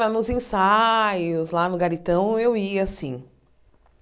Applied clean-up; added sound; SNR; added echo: none; none; none; none.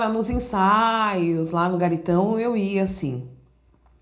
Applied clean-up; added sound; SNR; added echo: none; none; none; reverberation time 0.4 s.